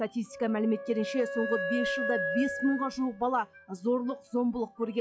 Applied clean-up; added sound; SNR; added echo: classical method log-MMSE.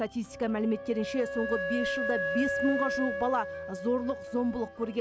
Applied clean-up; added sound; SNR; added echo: none; Wind instrument, woodwind instrument; 4 dB; none.